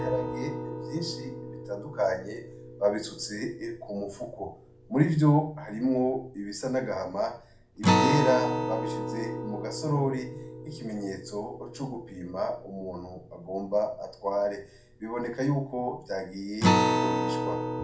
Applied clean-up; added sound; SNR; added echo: none; Acoustic guitar; 2 dB; reverberation time 0.4 s.